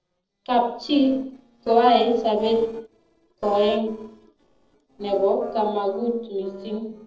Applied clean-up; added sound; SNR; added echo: neural separator model SepFormer DNS4.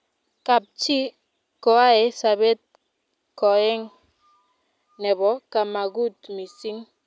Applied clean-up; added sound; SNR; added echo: none; none; none; none.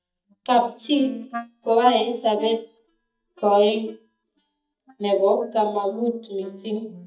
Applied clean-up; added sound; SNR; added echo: neural mask model DeepFilterNet 3.